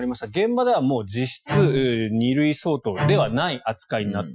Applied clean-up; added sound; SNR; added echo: classical method Wiener filter.